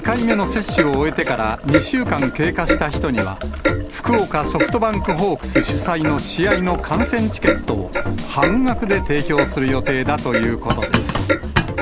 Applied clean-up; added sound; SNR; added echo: none; Clock + Boiling; 3 dB; none.